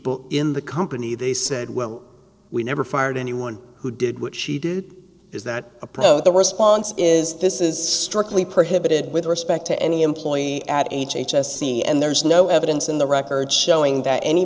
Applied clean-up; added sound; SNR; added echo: neural separator model SepFormer DNS4.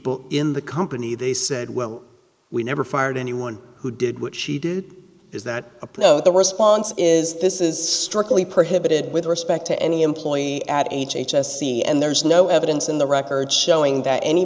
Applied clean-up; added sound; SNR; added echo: neural mask model Resemble Enhance denoiser.